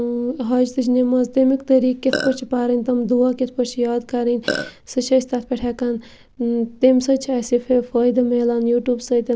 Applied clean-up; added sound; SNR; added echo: none; Burping, eructation; 5 dB; none.